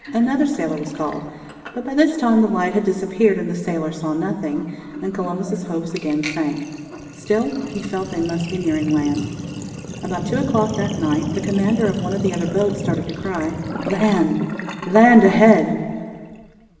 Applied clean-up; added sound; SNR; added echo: none; Sink (filling or washing); 11 dB; reverberation time 1.9 s.